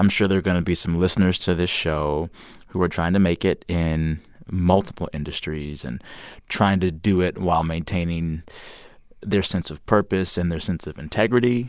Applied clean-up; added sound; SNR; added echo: none; none; none; none.